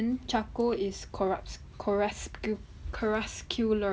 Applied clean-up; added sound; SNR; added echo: none; none; none; none.